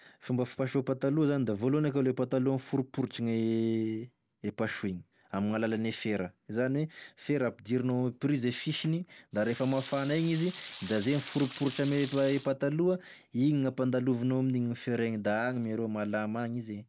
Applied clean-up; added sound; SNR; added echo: none; Rain; 17 dB; none.